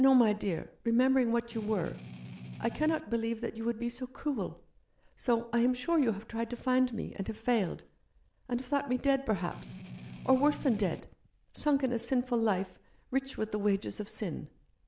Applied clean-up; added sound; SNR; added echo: none; Strum; 13 dB; none.